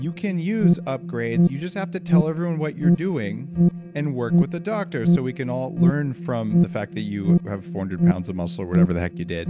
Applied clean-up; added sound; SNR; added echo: none; Alarm; -4 dB; none.